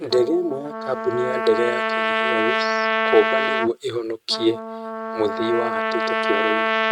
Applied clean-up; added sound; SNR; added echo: neural mask model RNNoise.